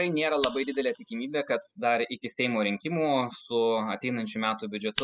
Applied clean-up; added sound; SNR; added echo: classical method spectral subtraction.